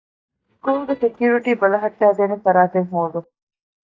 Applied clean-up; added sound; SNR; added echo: neural mask model DeepFilterNet 3.